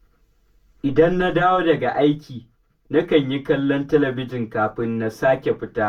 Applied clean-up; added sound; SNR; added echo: none; none; none; reverberation time 0.2 s.